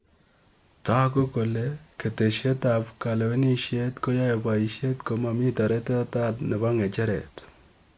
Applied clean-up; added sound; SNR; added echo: none; none; none; none.